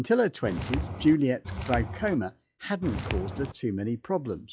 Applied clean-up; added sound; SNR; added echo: classical method log-MMSE.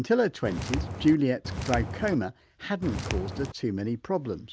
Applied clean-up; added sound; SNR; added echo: none; Walk, footsteps; 5 dB; none.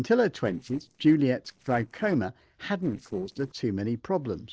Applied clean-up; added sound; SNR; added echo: neural separator model SepFormer DNS4.